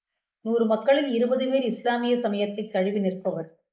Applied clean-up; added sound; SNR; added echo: neural mask model Resemble Enhance denoiser.